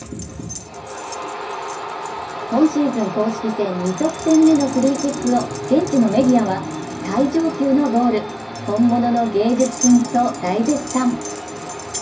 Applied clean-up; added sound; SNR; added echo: none; Keys jangling; 17 dB; reverberation time 0.4 s.